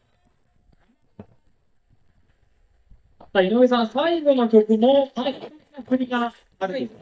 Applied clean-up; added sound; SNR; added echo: neural mask model DeepFilterNet 3.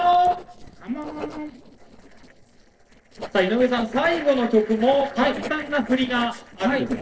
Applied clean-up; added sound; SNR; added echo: neural separator model SepFormer DNS4.